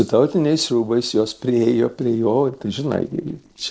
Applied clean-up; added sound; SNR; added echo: neural separator model SepFormer DNS4.